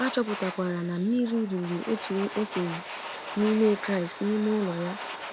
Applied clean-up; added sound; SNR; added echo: none; Domestic sounds, home sounds; 11 dB; none.